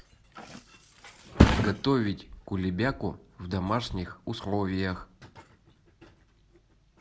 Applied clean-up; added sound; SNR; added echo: none; Thump, thud; 0 dB; none.